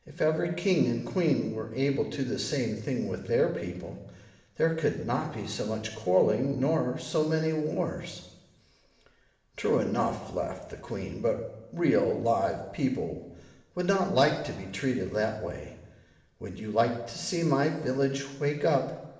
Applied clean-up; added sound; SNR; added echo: none; none; none; reverberation time 1.1 s.